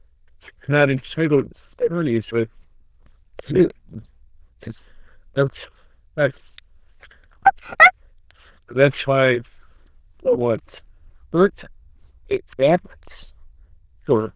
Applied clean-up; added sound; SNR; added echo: neural diffusion model UNIVERSE++.